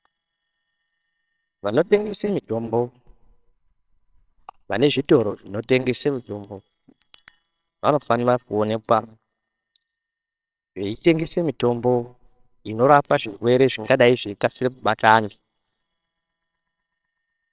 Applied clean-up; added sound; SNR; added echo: neural separator model SepFormer WHAMR!.